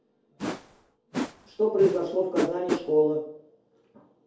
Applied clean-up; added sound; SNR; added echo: none; Whoosh, swoosh, swish; 6 dB; reverberation time 2.4 s.